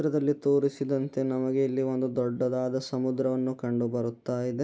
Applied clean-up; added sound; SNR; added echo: none; none; none; none.